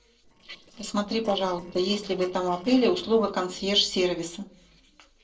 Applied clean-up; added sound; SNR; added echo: neural separator model SepFormer DNS4.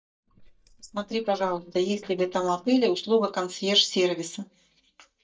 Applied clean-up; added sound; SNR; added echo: neural mask model DeepFilterNet 3.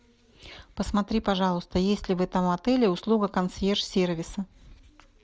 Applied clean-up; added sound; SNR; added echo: none; none; none; none.